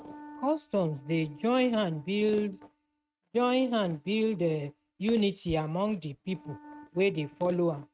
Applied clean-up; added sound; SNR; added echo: neural mask model RNNoise.